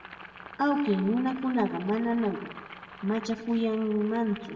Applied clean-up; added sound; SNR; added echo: none; Boiling; 17 dB; reverberation time 0.9 s.